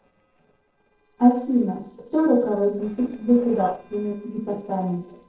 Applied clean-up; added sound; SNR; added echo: neural separator model SepFormer DNS4.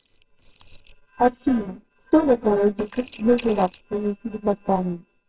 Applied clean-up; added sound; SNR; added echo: neural separator model SepFormer WHAMR!.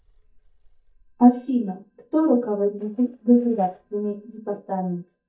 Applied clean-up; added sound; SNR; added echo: neural mask model DeepFilterNet 3.